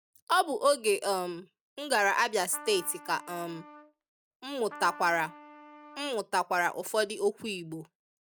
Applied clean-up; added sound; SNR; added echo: none; Trumpet; 18 dB; none.